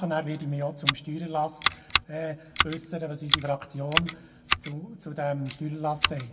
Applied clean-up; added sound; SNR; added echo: none; Scissors; -1 dB; reverberation time 2.1 s.